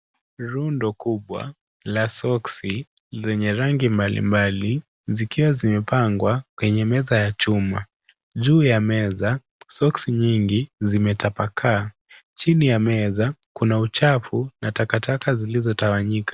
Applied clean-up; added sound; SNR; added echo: none; none; none; none.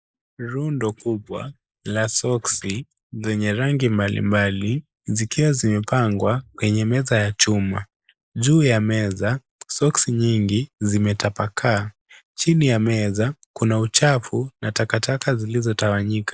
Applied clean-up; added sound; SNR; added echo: neural mask model Resemble Enhance denoiser.